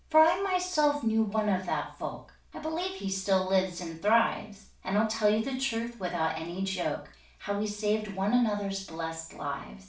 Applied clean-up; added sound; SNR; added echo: none; none; none; reverberation time 0.4 s.